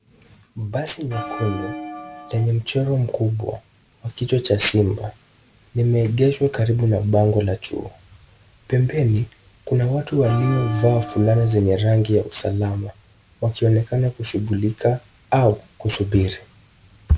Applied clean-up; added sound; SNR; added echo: none; Bell; 11 dB; none.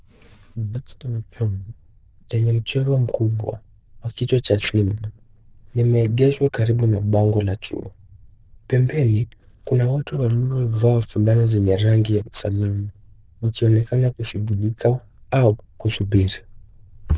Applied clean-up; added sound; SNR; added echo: neural diffusion model UNIVERSE++.